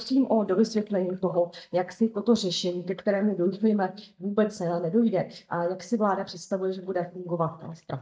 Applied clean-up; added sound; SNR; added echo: neural mask model DeepFilterNet 3.